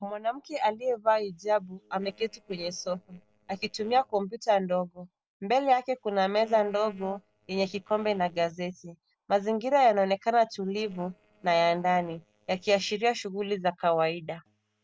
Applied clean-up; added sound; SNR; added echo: neural separator model SepFormer DNS4.